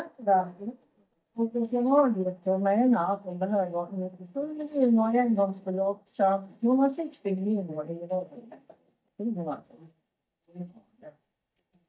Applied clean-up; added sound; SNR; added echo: neural mask model DeepFilterNet 3.